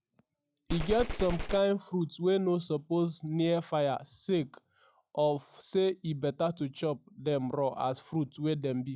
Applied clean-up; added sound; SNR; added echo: classical method log-MMSE.